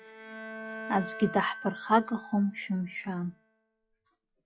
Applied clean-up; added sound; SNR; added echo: classical method log-MMSE.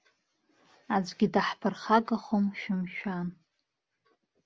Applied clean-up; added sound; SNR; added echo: none; none; none; none.